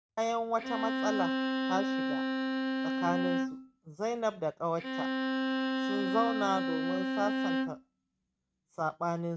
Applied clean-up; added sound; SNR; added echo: neural mask model RNNoise.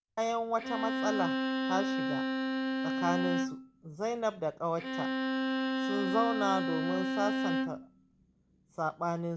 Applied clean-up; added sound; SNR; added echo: none; Bowed string instrument; -2 dB; none.